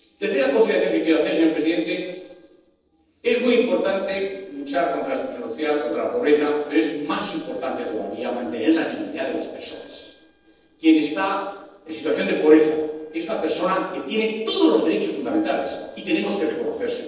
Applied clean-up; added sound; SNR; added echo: neural separator model SepFormer DNS4.